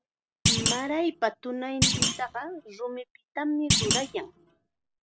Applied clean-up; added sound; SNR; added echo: none; Thump, thud; -4 dB; none.